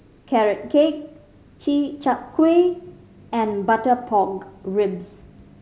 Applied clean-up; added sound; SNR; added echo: none; none; none; none.